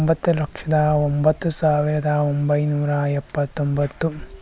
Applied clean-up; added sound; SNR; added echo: none; none; none; none.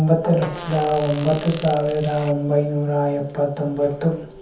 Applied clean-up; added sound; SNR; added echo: none; Fart; 16 dB; reverberation time 0.7 s.